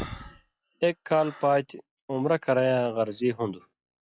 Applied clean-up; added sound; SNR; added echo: classical method log-MMSE.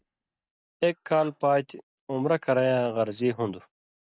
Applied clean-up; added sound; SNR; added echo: neural mask model DeepFilterNet 3.